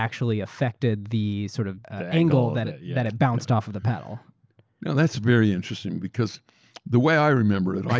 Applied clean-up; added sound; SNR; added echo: none; none; none; none.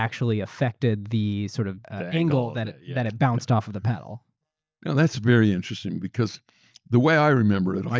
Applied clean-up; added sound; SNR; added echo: neural mask model DeepFilterNet 3.